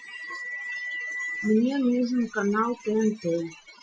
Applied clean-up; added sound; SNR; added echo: classical method Wiener filter.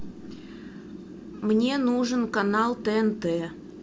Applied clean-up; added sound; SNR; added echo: none; none; none; none.